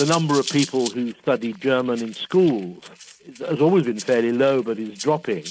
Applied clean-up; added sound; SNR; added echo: neural mask model RNNoise.